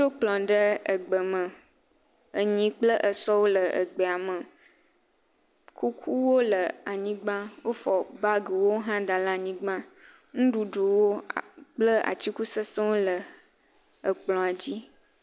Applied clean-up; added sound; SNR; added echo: none; none; none; none.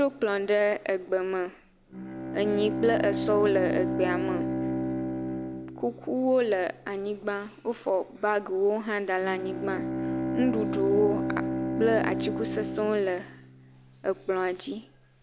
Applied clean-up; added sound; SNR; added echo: none; Bowed string instrument; 5 dB; none.